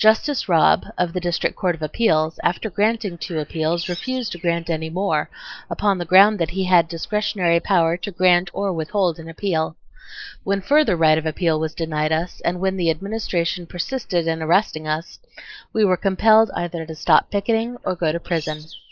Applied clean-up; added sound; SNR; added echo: neural mask model Resemble Enhance denoiser.